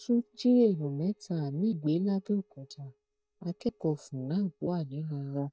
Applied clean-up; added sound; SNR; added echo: neural mask model DeepFilterNet 3.